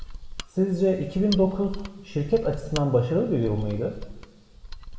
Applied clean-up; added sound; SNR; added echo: none; Mechanisms; 12 dB; reverberation time 1.1 s.